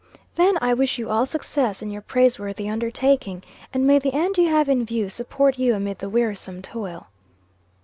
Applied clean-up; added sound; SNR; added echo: none; none; none; none.